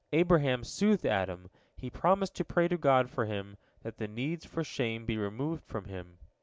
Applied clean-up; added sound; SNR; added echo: none; none; none; none.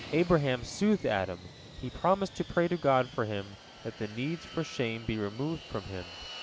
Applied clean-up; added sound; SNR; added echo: none; Fixed-wing aircraft, airplane; 16 dB; none.